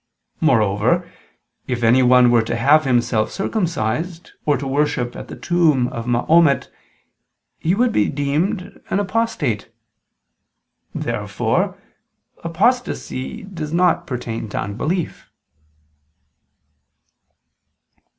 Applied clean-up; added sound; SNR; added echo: none; none; none; none.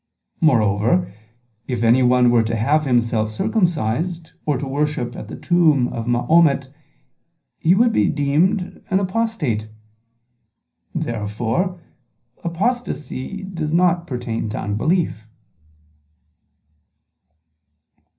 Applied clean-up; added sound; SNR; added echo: none; none; none; reverberation time 0.5 s.